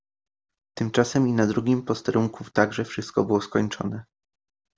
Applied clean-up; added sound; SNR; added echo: none; none; none; none.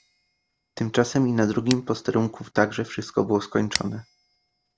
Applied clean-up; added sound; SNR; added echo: none; Scissors; 15 dB; none.